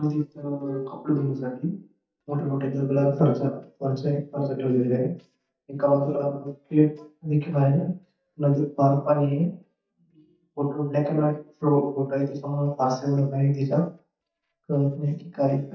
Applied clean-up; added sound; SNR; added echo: neural mask model DeepFilterNet 3.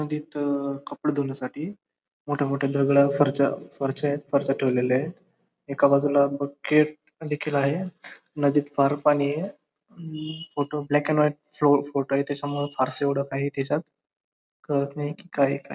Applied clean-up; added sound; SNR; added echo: none; none; none; none.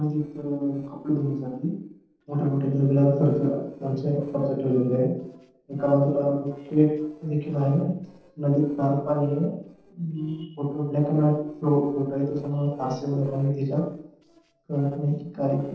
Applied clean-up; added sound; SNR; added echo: neural separator model SepFormer DNS4.